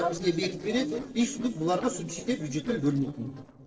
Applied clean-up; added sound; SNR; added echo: neural separator model SepFormer DNS4.